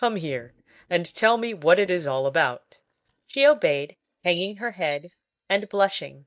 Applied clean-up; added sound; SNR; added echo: neural mask model DeepFilterNet 3.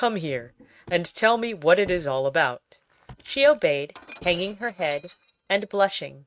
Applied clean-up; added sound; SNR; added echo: neural mask model RNNoise.